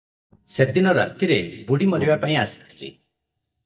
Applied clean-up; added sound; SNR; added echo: neural mask model DeepFilterNet 3.